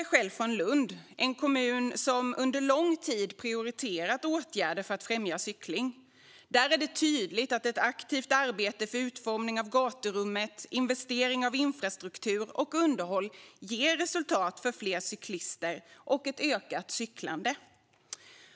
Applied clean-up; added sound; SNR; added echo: none; none; none; none.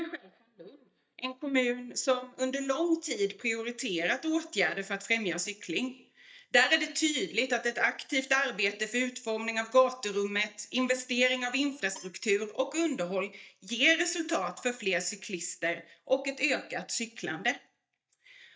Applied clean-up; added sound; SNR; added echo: neural mask model DeepFilterNet 3.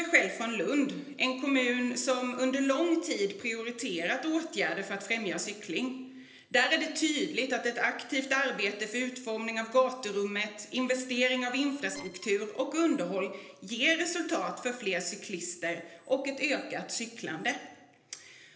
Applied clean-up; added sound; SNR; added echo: neural separator model SepFormer DNS4.